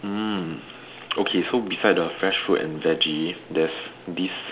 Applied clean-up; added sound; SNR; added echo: none; none; none; none.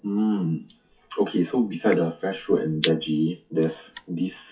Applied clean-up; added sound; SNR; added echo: classical method WPE with log-MMSE.